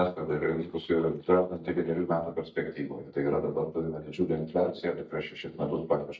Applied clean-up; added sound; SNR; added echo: neural mask model DeepFilterNet 3.